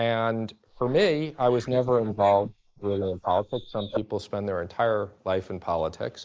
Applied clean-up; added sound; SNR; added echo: neural mask model Resemble Enhance denoiser.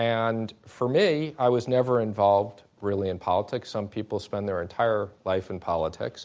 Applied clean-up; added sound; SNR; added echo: none; none; none; none.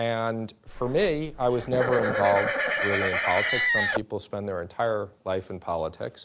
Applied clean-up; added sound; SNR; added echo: none; Livestock, farm animals, working animals; -1 dB; none.